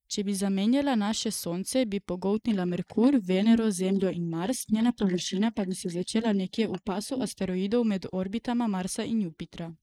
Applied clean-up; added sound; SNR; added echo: neural mask model Resemble Enhance denoiser.